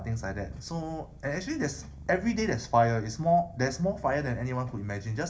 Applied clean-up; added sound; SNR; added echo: none; Purr; 16 dB; reverberation time 0.4 s.